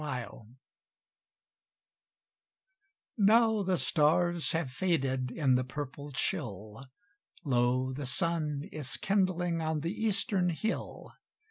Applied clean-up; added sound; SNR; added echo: none; none; none; none.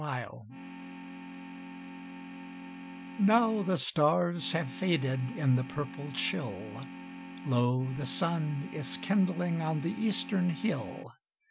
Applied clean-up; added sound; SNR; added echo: none; Organ; 12 dB; none.